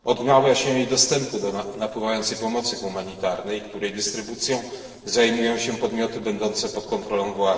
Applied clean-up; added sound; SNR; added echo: neural separator model SepFormer DNS4.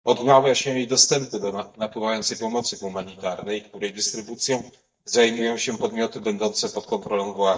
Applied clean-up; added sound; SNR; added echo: neural mask model DeepFilterNet 3.